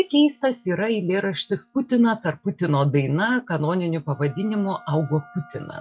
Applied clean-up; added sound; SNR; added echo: classical method log-MMSE.